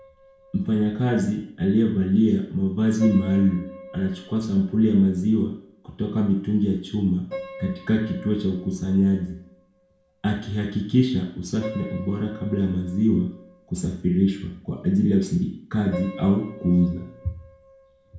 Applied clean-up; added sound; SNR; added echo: none; Piano; 20 dB; reverberation time 0.5 s.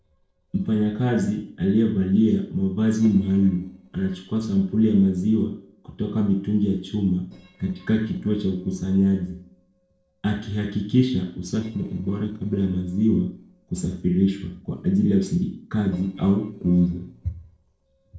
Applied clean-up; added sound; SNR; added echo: neural separator model SepFormer DNS4.